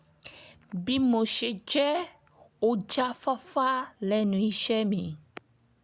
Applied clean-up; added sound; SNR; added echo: none; none; none; none.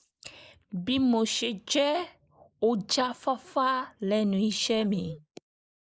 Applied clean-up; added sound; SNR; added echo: neural mask model Resemble Enhance denoiser.